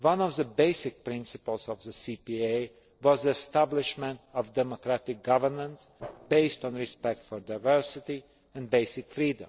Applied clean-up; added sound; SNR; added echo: neural separator model SepFormer DNS4.